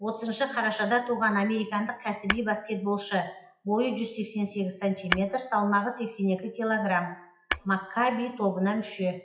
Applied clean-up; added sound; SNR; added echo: classical method WPE with log-MMSE.